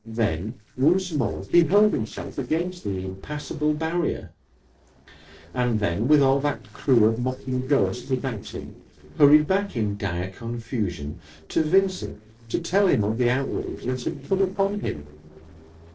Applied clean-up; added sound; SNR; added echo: neural separator model SepFormer DNS4.